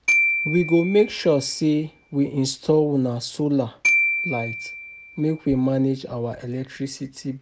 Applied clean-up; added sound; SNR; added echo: none; Glockenspiel; 4 dB; none.